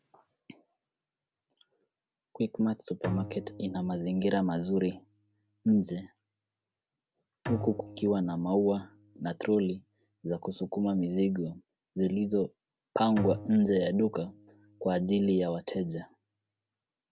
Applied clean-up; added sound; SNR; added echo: none; Bowed string instrument; 13 dB; none.